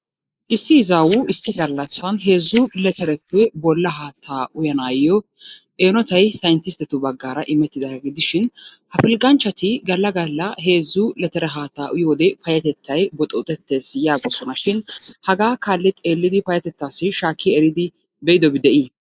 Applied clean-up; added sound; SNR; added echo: neural mask model Resemble Enhance denoiser.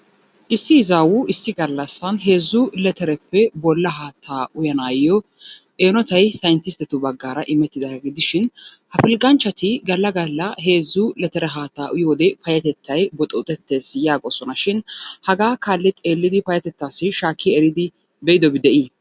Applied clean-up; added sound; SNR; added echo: none; none; none; none.